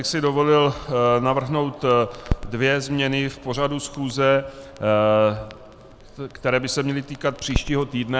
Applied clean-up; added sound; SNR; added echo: none; Crackle; 13 dB; none.